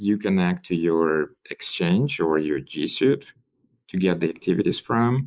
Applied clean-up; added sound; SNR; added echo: neural mask model Resemble Enhance denoiser.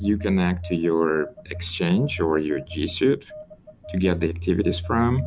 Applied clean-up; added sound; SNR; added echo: none; Telephone; 11 dB; none.